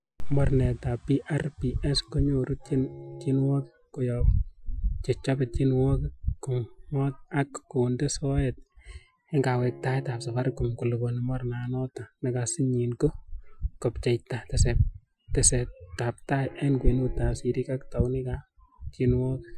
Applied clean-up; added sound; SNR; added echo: classical method Wiener filter.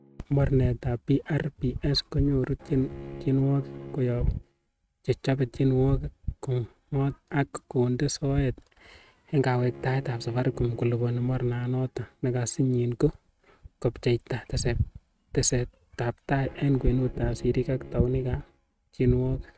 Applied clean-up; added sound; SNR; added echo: neural mask model RNNoise.